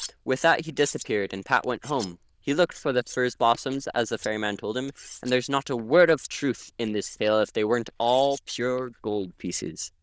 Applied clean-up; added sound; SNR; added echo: neural diffusion model UNIVERSE++.